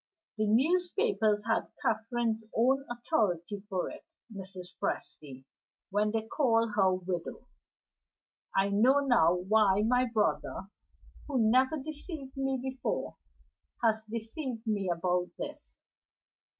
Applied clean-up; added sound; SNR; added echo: none; none; none; none.